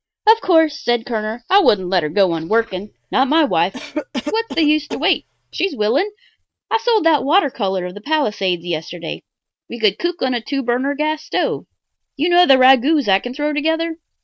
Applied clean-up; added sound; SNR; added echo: neural mask model RNNoise.